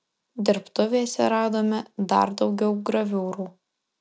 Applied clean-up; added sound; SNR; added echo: none; none; none; none.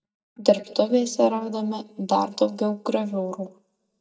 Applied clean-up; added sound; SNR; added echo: neural mask model DeepFilterNet 3.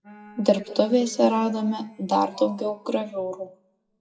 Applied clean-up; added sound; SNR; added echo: classical method WPE with log-MMSE.